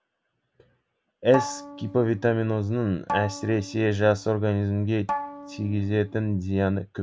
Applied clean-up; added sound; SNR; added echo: none; Bowed string instrument; 11 dB; none.